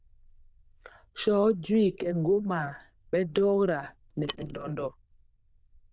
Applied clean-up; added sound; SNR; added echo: neural diffusion model UNIVERSE++.